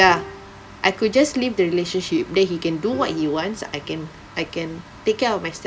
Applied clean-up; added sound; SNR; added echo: none; Bowed string instrument; 20 dB; reverberation time 0.5 s.